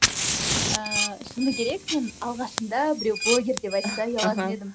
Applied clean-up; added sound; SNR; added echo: none; Dishes, pots, and pans + Fire; 1 dB; none.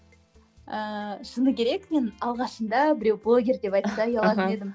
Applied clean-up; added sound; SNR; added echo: none; none; none; none.